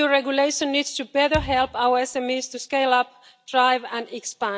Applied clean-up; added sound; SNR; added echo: none; Thump, thud; 14 dB; none.